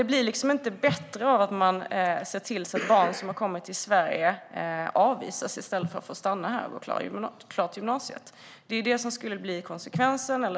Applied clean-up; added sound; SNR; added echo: none; none; none; none.